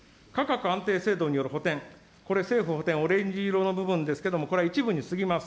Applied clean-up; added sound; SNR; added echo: none; none; none; none.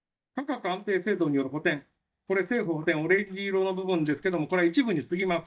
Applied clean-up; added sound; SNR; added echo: neural mask model DeepFilterNet 3.